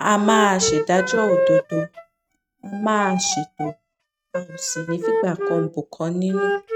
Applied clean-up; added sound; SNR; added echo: neural mask model RNNoise.